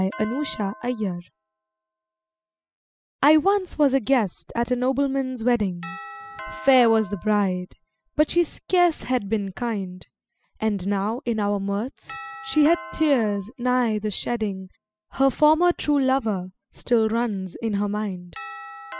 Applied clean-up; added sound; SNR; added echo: classical method spectral subtraction.